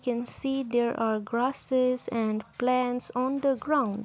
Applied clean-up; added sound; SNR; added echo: none; none; none; none.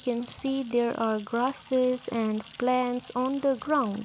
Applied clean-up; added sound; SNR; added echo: none; Sink (filling or washing) / Water tap, faucet / Splash, splatter; 19 dB; none.